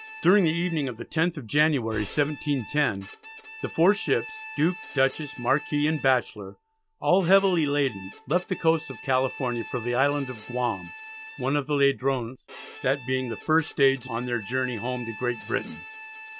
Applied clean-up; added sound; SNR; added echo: none; Bowed string instrument; 16 dB; none.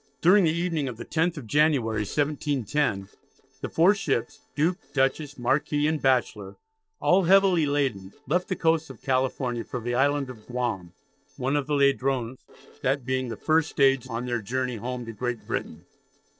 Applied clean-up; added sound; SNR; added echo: neural separator model SepFormer DNS4.